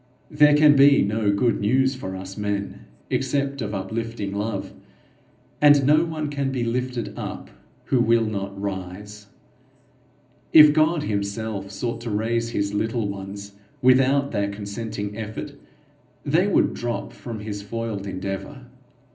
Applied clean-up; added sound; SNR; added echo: none; none; none; reverberation time 0.5 s.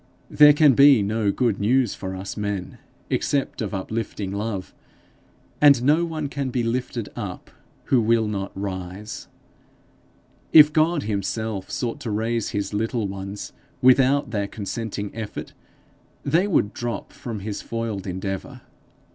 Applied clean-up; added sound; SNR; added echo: none; none; none; none.